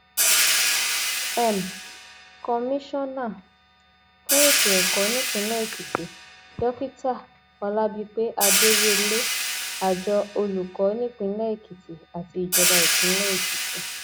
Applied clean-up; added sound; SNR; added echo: none; Hi-hat; -2 dB; none.